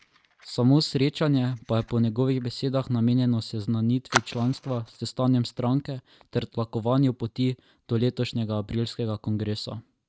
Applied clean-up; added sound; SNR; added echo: neural mask model RNNoise.